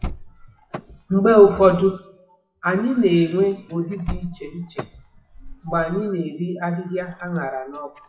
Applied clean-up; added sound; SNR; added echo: classical method WPE with log-MMSE.